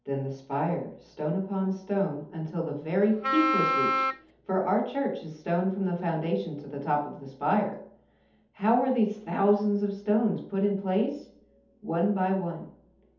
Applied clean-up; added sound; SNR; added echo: none; Wind instrument, woodwind instrument; -1 dB; reverberation time 0.6 s.